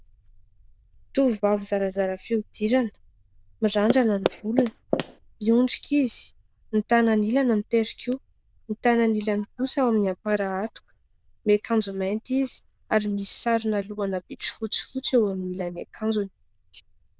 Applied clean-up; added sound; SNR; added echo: neural diffusion model UNIVERSE++.